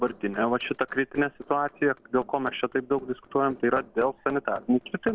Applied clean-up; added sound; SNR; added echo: neural separator model SepFormer DNS4.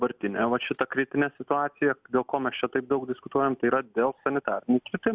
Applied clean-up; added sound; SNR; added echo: none; none; none; none.